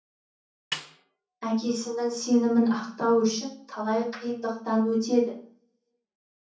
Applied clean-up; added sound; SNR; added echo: none; Snare drum; 13 dB; reverberation time 0.6 s.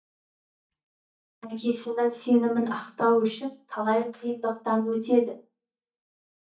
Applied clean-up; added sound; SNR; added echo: neural mask model DeepFilterNet 3.